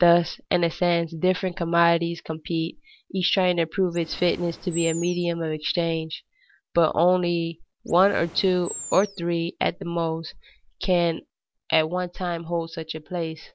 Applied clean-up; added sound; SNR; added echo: none; Animal; 15 dB; none.